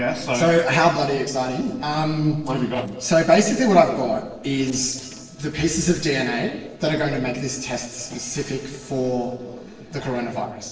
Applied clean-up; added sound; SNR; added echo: neural separator model SepFormer DNS4.